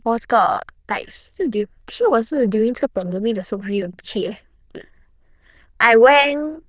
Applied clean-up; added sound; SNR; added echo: neural diffusion model UNIVERSE++.